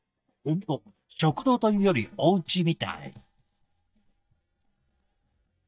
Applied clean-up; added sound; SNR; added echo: neural mask model DeepFilterNet 3.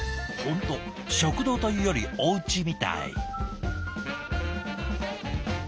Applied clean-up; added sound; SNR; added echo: none; none; none; none.